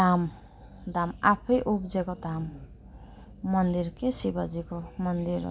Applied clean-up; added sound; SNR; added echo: none; none; none; none.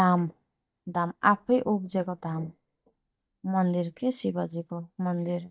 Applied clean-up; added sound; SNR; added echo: neural mask model DeepFilterNet 3.